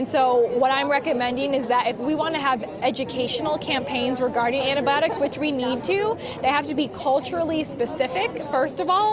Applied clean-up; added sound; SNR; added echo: none; none; none; none.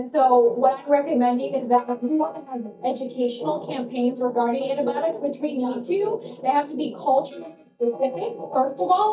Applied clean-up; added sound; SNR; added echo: neural mask model DeepFilterNet 3.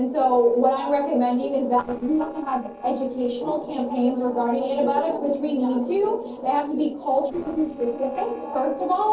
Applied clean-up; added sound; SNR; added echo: neural separator model SepFormer DNS4.